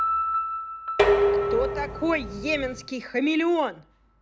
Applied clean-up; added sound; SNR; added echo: none; Dishes, pots, and pans + Piano; -2 dB; none.